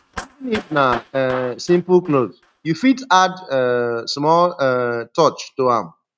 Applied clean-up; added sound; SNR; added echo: neural mask model RNNoise.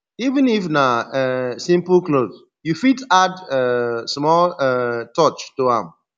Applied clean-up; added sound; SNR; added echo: none; none; none; none.